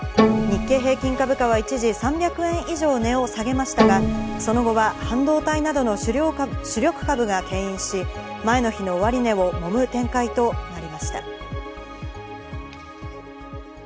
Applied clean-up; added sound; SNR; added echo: none; Bowed string instrument; -1 dB; none.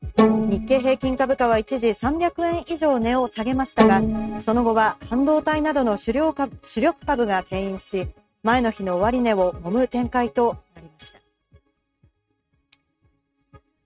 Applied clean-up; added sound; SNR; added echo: neural mask model RNNoise.